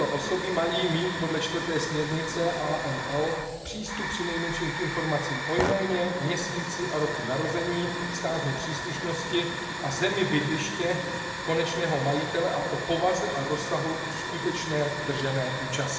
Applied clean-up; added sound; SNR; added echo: none; Hiss / Fire; 5 dB; reverberation time 2.1 s.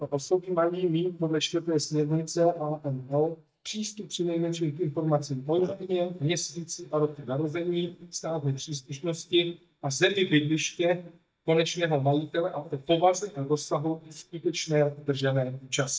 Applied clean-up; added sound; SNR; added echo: neural mask model DeepFilterNet 3.